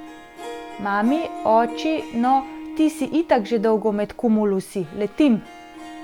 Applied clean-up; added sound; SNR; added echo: none; Harp; 14 dB; none.